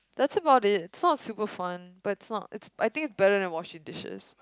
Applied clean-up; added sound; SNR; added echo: none; none; none; none.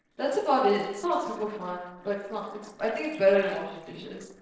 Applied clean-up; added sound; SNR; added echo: neural separator model SepFormer DNS4.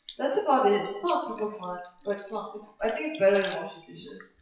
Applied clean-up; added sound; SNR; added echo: classical method WPE with log-MMSE.